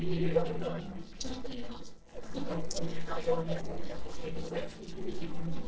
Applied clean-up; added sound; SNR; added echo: neural separator model SepFormer DNS4.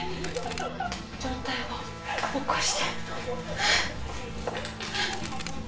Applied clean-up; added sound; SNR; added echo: none; Crack; 11 dB; reverberation time 0.4 s.